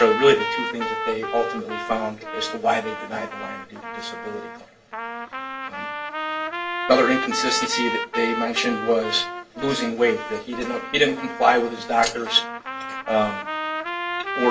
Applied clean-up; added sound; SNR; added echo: none; Trumpet; 6 dB; reverberation time 0.1 s.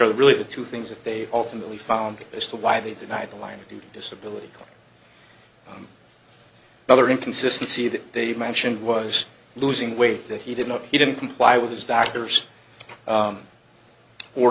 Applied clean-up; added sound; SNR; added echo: none; none; none; none.